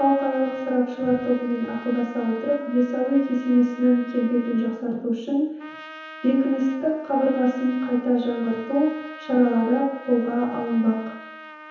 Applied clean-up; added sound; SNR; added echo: none; Trumpet; 18 dB; reverberation time 1.0 s.